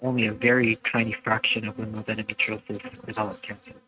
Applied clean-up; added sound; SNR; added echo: neural mask model RNNoise.